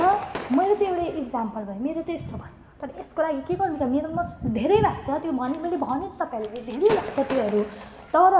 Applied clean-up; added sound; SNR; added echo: none; Gunshot, gunfire / Fireworks; 16 dB; reverberation time 1.5 s.